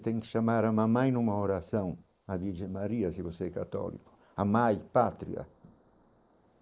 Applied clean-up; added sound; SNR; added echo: neural mask model Resemble Enhance denoiser.